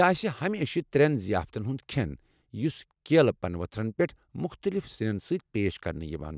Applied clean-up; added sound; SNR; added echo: none; none; none; none.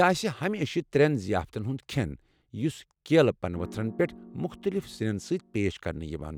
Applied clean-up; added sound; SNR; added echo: none; Piano; 18 dB; none.